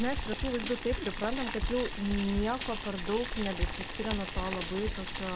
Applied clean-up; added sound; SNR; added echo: none; Boiling + Drum kit; 1 dB; none.